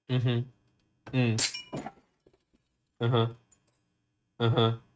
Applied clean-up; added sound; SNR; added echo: neural mask model RNNoise.